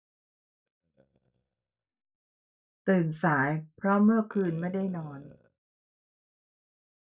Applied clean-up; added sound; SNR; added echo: neural mask model DeepFilterNet 3.